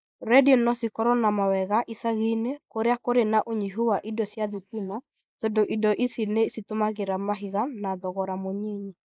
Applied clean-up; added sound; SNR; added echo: neural mask model Resemble Enhance denoiser.